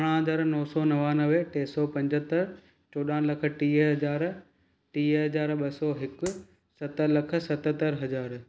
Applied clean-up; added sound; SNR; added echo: none; Clapping; 17 dB; none.